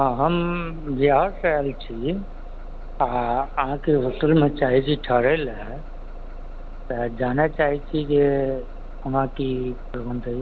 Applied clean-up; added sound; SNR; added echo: none; Bus; 10 dB; none.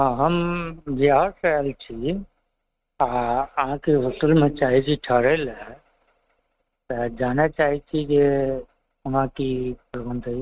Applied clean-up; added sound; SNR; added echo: neural mask model RNNoise.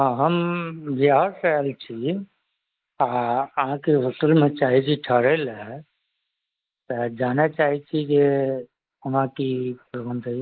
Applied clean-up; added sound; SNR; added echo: neural mask model Resemble Enhance denoiser.